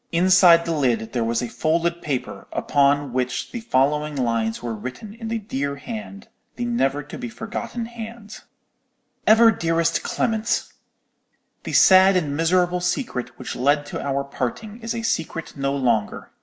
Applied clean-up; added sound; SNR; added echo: none; none; none; none.